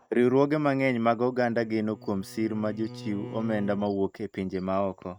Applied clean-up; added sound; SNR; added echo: neural mask model RNNoise.